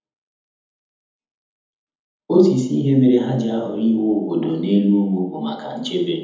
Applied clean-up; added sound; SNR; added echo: none; none; none; reverberation time 1.0 s.